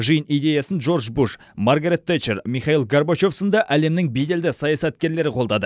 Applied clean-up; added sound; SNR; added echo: neural mask model Resemble Enhance denoiser.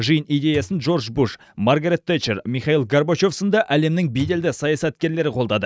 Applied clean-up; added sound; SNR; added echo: neural mask model RNNoise.